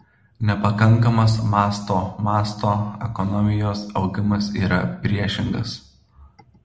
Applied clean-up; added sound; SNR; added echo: none; none; none; none.